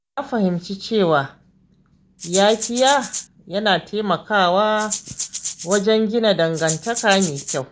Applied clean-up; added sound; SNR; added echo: none; Rattle (instrument); 7 dB; none.